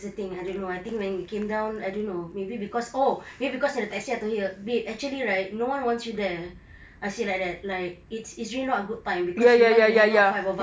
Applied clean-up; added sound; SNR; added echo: none; none; none; none.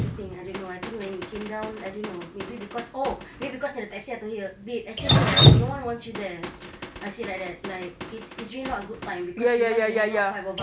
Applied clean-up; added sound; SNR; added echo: none; Drip; -3 dB; none.